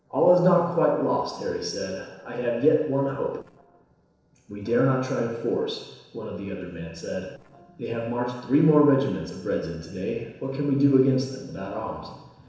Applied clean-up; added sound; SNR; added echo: neural separator model SepFormer DNS4.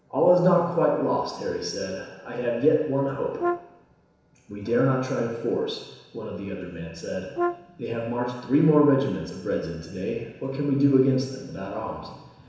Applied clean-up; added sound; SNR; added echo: none; Brass instrument; 6 dB; reverberation time 1.0 s.